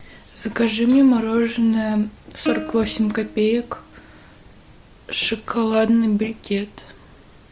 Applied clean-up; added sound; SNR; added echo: none; Plucked string instrument; 13 dB; none.